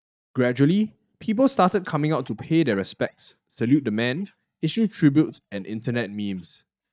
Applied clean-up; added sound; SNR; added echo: neural mask model DeepFilterNet 3.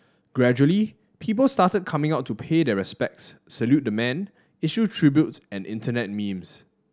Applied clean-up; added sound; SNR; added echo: none; none; none; none.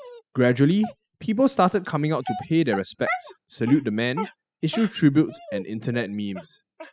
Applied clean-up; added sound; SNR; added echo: classical method spectral subtraction.